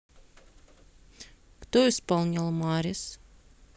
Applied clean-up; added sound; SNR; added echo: none; none; none; none.